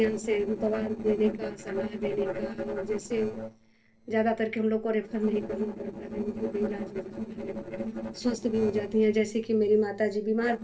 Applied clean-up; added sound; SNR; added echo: neural separator model SepFormer DNS4.